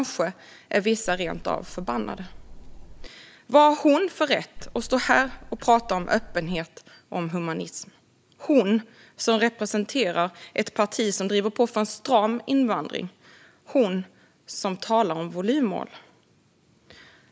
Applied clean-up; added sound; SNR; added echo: none; Tick-tock; 15 dB; none.